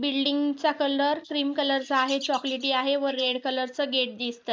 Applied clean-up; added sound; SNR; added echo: neural mask model Resemble Enhance denoiser.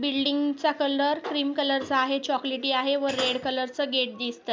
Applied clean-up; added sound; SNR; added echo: none; none; none; none.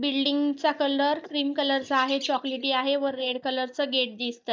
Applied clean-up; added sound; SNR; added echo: neural mask model DeepFilterNet 3.